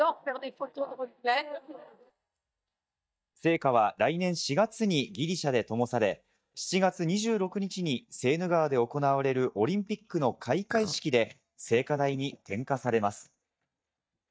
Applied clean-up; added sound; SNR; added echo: neural mask model DeepFilterNet 3.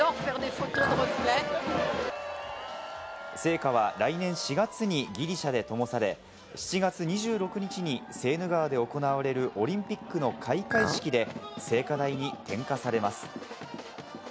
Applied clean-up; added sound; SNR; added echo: none; Chink, clink; 4 dB; none.